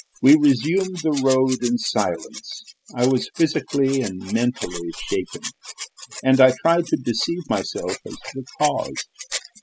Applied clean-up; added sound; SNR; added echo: classical method spectral subtraction.